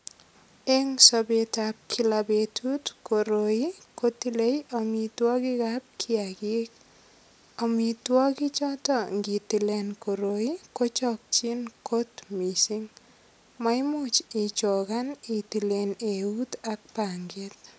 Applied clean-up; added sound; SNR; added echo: none; none; none; none.